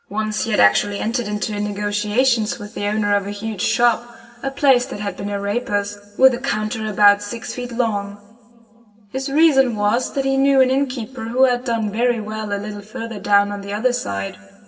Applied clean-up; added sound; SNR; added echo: none; none; none; reverberation time 2.9 s.